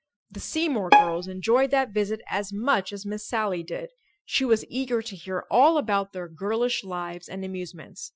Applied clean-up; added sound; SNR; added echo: classical method Wiener filter.